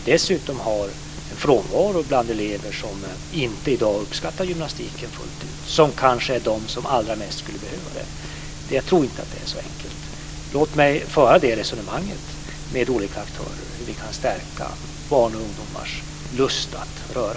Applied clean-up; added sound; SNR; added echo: none; none; none; none.